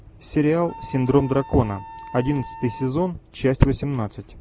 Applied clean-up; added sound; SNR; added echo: none; Wind instrument, woodwind instrument; 19 dB; none.